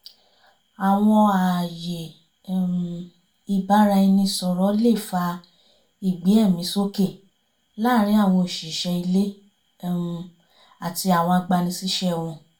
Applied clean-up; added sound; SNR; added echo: none; none; none; reverberation time 0.2 s.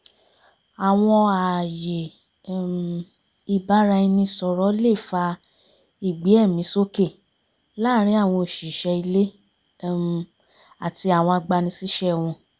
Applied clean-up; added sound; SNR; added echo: none; none; none; none.